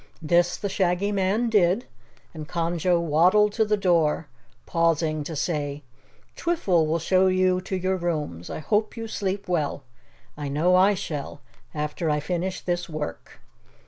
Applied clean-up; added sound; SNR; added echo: none; none; none; none.